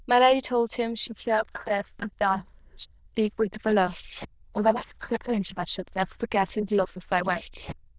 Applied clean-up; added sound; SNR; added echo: neural diffusion model UNIVERSE++.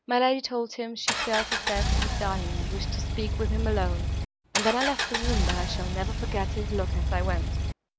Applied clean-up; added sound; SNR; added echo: none; Engine; -4 dB; none.